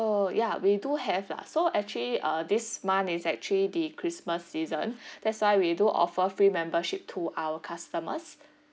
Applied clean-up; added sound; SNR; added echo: none; none; none; none.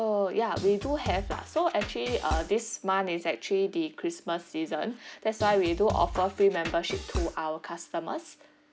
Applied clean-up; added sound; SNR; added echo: none; Drum kit; 7 dB; none.